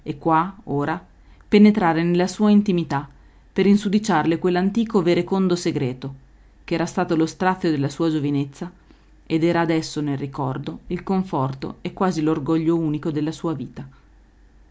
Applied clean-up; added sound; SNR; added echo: none; none; none; none.